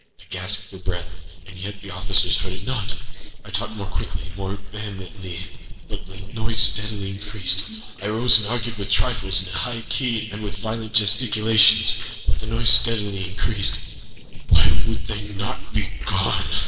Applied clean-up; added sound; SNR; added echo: neural separator model SepFormer DNS4.